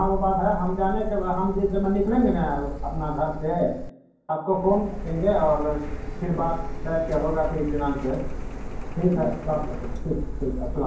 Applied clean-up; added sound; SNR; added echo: none; Printer; 6 dB; reverberation time 0.9 s.